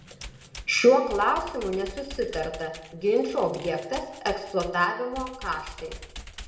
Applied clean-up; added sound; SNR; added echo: none; Computer keyboard; 15 dB; reverberation time 0.7 s.